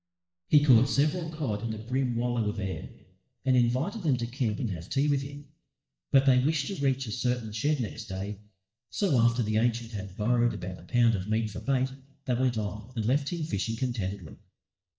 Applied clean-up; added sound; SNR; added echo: neural mask model DeepFilterNet 3.